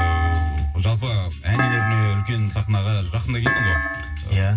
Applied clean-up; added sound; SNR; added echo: none; Thump, thud; 7 dB; reverberation time 0.4 s.